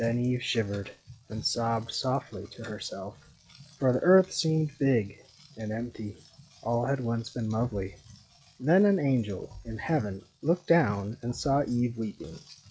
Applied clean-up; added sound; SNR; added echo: classical method log-MMSE.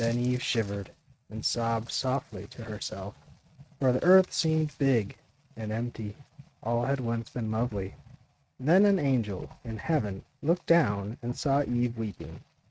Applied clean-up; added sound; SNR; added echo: neural mask model RNNoise.